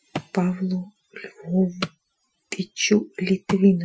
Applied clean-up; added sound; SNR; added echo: classical method Wiener filter.